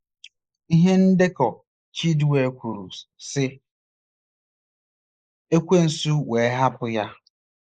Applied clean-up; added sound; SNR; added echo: neural mask model Resemble Enhance denoiser.